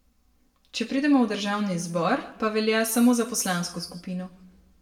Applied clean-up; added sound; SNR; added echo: none; none; none; reverberation time 0.6 s.